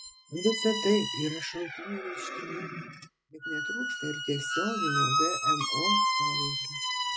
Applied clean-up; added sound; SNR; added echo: classical method spectral subtraction.